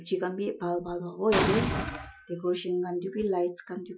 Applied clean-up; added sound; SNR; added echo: classical method Wiener filter.